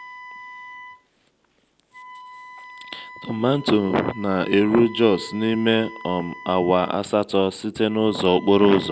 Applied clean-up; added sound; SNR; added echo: none; Wind instrument, woodwind instrument; 19 dB; none.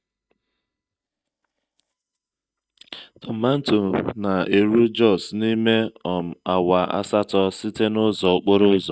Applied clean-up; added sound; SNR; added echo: neural mask model DeepFilterNet 3.